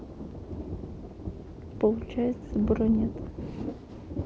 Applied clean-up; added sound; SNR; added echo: none; Thunder; 5 dB; none.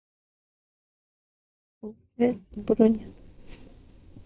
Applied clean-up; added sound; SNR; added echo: neural mask model DeepFilterNet 3.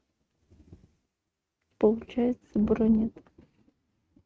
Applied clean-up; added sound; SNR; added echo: neural mask model RNNoise.